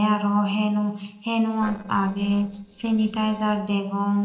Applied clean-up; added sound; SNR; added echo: neural separator model SepFormer DNS4.